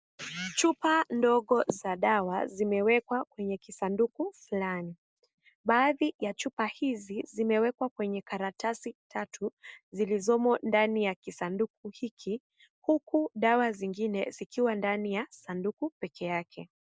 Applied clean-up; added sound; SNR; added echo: none; none; none; none.